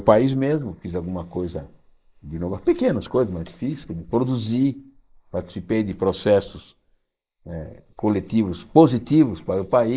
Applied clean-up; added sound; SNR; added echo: neural mask model Resemble Enhance denoiser.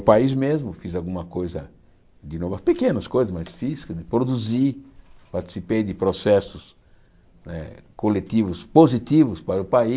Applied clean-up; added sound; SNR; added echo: none; none; none; none.